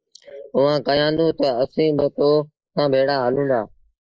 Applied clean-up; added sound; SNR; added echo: neural mask model Resemble Enhance denoiser.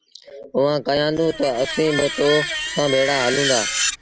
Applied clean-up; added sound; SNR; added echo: none; Screech; 5 dB; none.